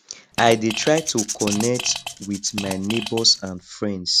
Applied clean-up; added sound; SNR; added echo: none; Fart + Rattle / Rattle (instrument); 9 dB; none.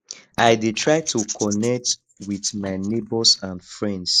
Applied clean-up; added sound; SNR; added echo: neural mask model Resemble Enhance denoiser.